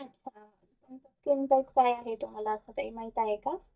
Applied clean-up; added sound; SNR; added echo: neural mask model DeepFilterNet 3.